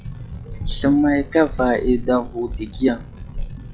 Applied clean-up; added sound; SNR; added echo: classical method log-MMSE.